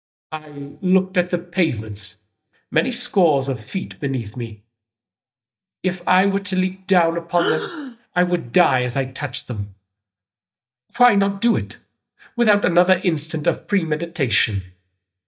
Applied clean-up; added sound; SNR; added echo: neural mask model DeepFilterNet 3.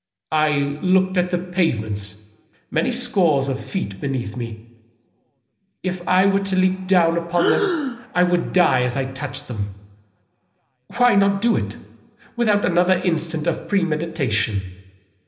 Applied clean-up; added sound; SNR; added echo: none; Breathing; 4 dB; reverberation time 0.8 s.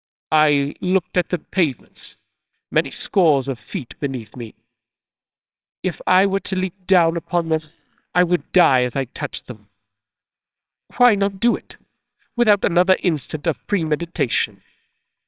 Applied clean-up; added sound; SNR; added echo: neural separator model SepFormer WHAMR!.